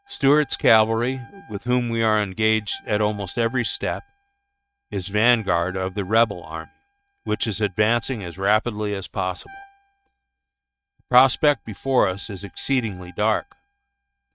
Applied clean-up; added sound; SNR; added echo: neural mask model RNNoise.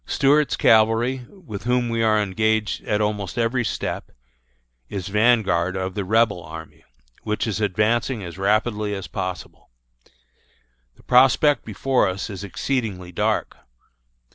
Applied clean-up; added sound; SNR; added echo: none; none; none; none.